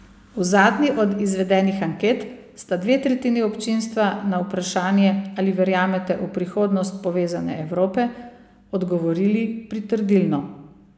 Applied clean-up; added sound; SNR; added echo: none; none; none; none.